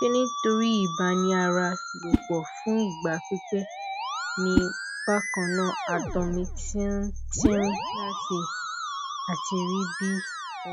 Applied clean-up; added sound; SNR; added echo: none; Whoosh, swoosh, swish + Musical instrument; 3 dB; none.